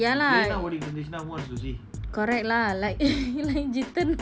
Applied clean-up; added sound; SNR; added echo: none; Drum kit; 11 dB; none.